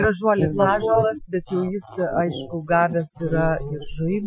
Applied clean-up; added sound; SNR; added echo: classical method Wiener filter.